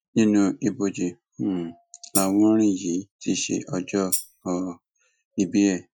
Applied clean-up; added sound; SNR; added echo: classical method Wiener filter.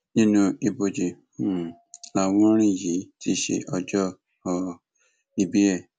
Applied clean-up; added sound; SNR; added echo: none; none; none; none.